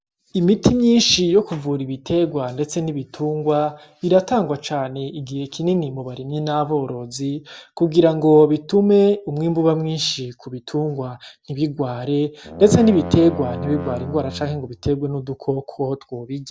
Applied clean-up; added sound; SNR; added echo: none; Brass instrument; 11 dB; none.